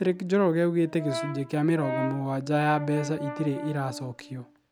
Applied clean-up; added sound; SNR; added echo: none; Brass instrument; 10 dB; none.